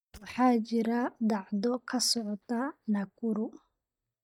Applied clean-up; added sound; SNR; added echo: neural mask model DeepFilterNet 3.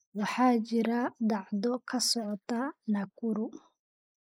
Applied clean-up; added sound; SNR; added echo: neural mask model Resemble Enhance denoiser.